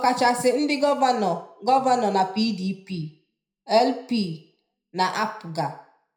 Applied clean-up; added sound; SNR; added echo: none; none; none; reverberation time 0.5 s.